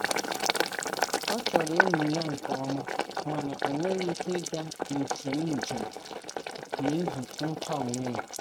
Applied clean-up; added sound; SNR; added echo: neural mask model RNNoise.